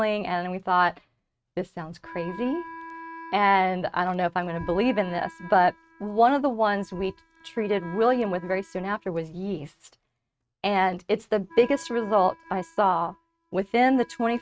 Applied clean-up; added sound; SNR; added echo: neural mask model RNNoise.